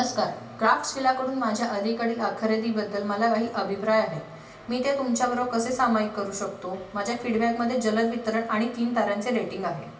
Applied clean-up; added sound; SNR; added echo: none; none; none; reverberation time 0.3 s.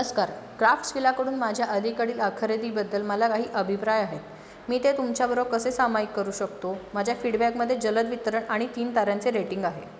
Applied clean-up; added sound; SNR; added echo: none; none; none; none.